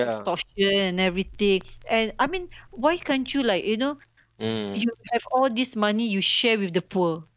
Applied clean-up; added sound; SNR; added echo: neural mask model DeepFilterNet 3.